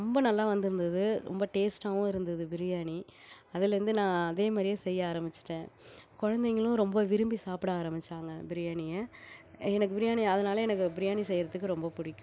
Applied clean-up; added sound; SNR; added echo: none; none; none; none.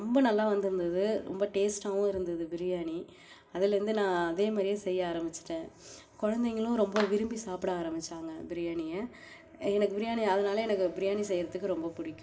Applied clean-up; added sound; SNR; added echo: none; Clapping; 11 dB; reverberation time 0.6 s.